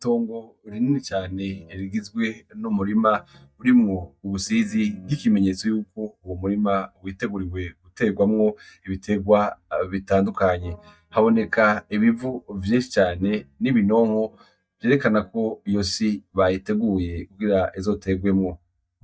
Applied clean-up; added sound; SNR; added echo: neural mask model DeepFilterNet 3.